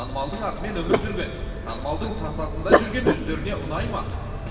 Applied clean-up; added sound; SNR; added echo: none; Dog; -3 dB; reverberation time 2.4 s.